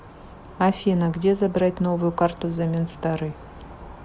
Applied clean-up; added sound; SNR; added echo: none; none; none; none.